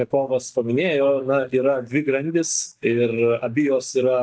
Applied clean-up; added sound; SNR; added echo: neural mask model DeepFilterNet 3.